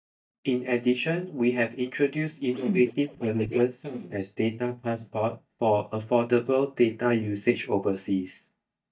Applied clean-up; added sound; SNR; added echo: neural mask model DeepFilterNet 3.